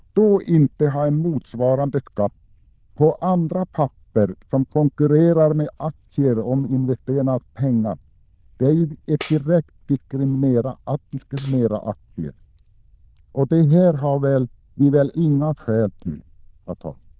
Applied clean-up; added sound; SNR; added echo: neural diffusion model UNIVERSE++.